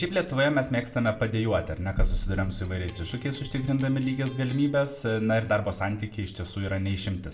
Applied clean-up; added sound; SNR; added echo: none; Electric guitar; 18 dB; reverberation time 0.5 s.